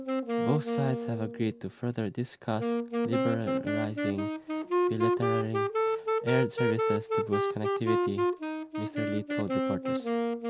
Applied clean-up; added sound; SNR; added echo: none; Wind instrument, woodwind instrument; -3 dB; none.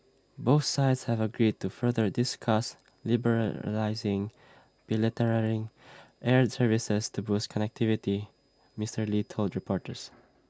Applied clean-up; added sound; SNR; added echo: none; none; none; none.